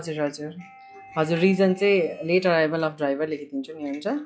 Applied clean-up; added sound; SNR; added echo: classical method log-MMSE.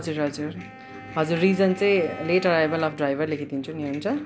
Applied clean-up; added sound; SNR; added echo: none; Wind instrument, woodwind instrument; 18 dB; none.